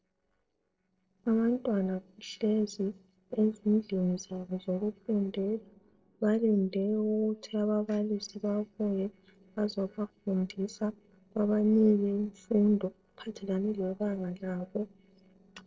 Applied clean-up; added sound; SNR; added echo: neural separator model SepFormer DNS4.